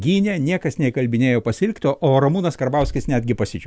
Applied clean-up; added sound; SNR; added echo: none; none; none; none.